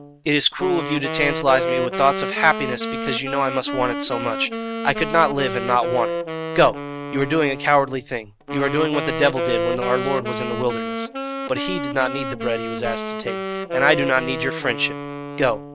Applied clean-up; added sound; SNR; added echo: none; Wind instrument, woodwind instrument; 5 dB; none.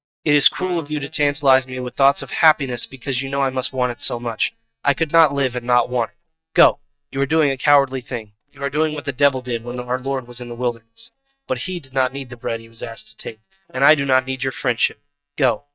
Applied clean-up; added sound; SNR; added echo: neural mask model DeepFilterNet 3.